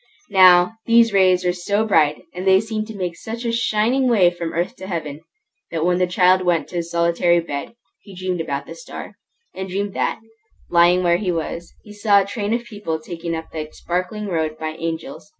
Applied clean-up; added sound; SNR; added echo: none; none; none; none.